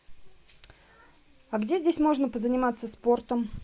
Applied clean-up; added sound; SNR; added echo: none; none; none; none.